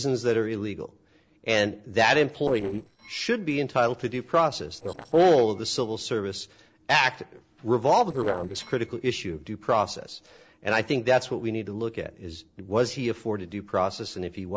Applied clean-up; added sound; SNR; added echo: neural separator model SepFormer DNS4.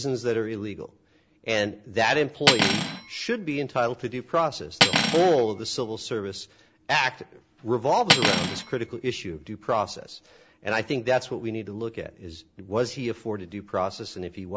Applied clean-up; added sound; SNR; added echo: none; Cutlery, silverware; 0 dB; none.